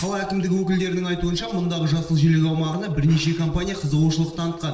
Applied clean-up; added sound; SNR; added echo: neural separator model SepFormer DNS4.